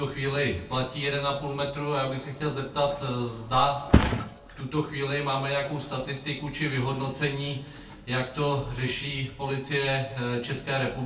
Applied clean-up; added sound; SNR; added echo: none; Thump, thud; 6 dB; reverberation time 0.3 s.